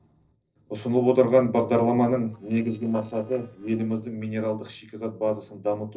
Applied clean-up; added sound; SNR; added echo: neural separator model SepFormer DNS4.